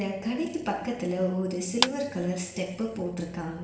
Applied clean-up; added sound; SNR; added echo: none; Clapping; 3 dB; reverberation time 1.1 s.